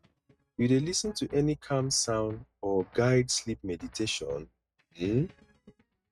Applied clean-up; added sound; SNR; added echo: neural mask model RNNoise.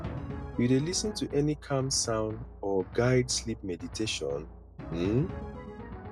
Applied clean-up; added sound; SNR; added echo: none; Drum; 10 dB; none.